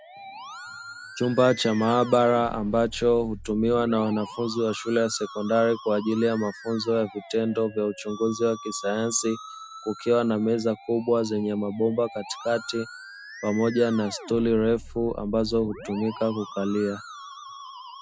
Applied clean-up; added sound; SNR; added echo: none; Musical instrument; 16 dB; none.